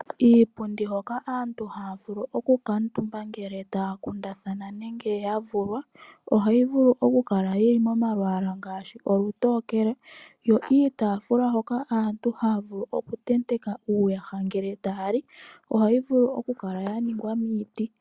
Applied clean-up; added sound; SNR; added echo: none; none; none; none.